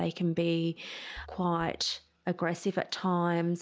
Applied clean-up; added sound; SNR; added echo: none; none; none; none.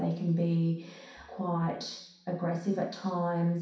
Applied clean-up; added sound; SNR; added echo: none; none; none; reverberation time 0.6 s.